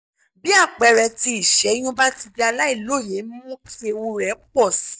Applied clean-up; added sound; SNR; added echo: neural mask model DeepFilterNet 3.